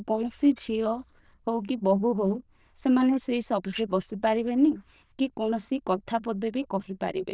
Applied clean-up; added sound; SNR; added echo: neural diffusion model UNIVERSE++.